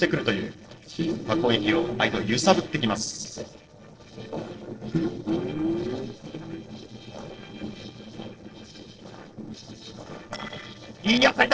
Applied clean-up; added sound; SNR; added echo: neural separator model SepFormer DNS4.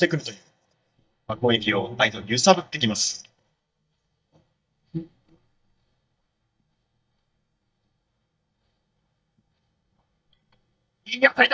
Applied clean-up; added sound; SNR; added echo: neural mask model DeepFilterNet 3.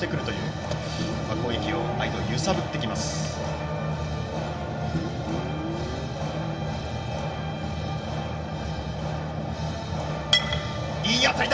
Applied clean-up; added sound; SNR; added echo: none; Guitar; 10 dB; reverberation time 0.2 s.